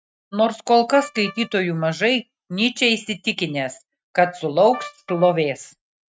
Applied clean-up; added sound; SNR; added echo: neural mask model RNNoise.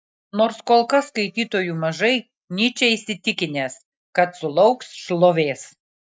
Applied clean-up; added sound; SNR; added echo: neural mask model DeepFilterNet 3.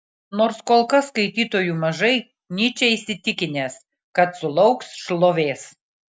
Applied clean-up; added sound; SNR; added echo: none; none; none; none.